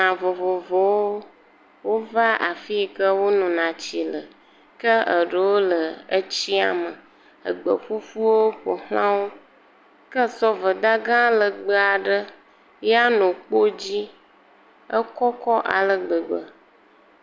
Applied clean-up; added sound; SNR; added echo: none; none; none; none.